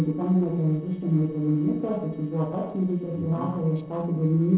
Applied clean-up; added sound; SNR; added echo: neural separator model SepFormer DNS4.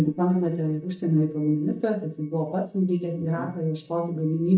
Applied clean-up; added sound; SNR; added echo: neural mask model DeepFilterNet 3.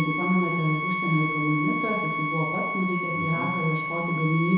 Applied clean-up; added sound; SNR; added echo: none; Bowed string instrument; 3 dB; reverberation time 1.0 s.